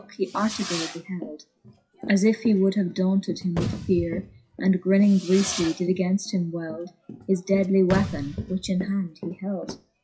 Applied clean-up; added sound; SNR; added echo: classical method log-MMSE.